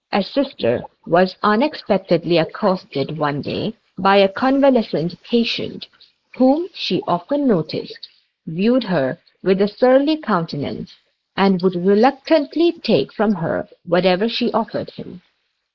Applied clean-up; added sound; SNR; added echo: neural mask model Resemble Enhance denoiser.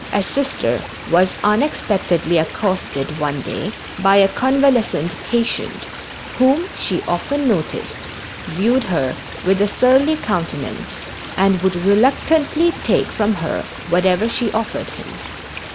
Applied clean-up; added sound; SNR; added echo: none; Stream; 11 dB; none.